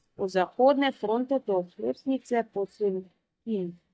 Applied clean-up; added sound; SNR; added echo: neural mask model DeepFilterNet 3.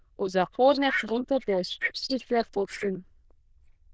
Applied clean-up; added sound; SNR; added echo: neural diffusion model UNIVERSE++.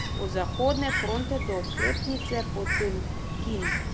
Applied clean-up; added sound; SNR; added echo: none; Bird; -2 dB; none.